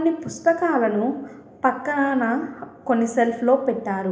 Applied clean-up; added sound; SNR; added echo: none; none; none; reverberation time 1.0 s.